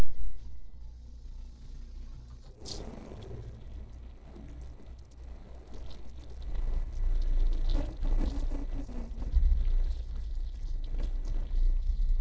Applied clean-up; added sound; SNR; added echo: neural separator model SepFormer DNS4.